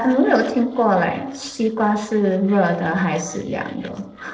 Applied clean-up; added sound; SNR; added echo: neural separator model SepFormer DNS4.